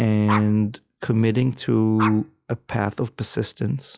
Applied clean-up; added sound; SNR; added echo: classical method log-MMSE.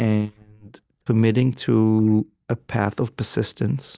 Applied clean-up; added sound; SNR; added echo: neural mask model DeepFilterNet 3.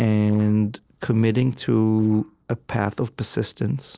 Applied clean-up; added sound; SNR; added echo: neural separator model SepFormer DNS4.